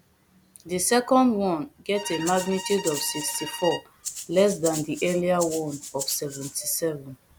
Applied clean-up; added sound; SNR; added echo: none; Bowed string instrument + Rattle (instrument); 10 dB; none.